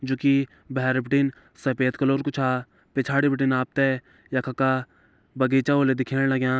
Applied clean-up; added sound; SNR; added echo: none; none; none; none.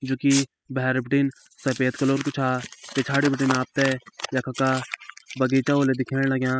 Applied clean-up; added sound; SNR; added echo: classical method spectral subtraction.